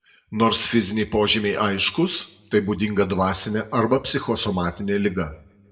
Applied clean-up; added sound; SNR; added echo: none; none; none; reverberation time 0.5 s.